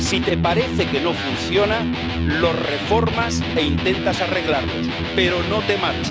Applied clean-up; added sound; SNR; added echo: none; Electric guitar; 0 dB; none.